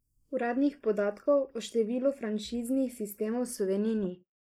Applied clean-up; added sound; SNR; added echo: neural mask model Resemble Enhance denoiser.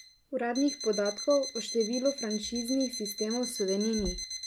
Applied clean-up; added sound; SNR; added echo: none; Alarm; 9 dB; none.